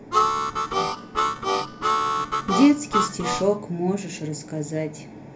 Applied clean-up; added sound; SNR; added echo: none; Harmonica; -2 dB; reverberation time 0.3 s.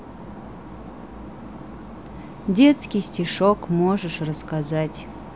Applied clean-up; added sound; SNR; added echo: none; none; none; none.